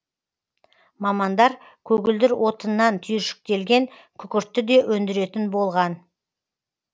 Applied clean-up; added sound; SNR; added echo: none; none; none; none.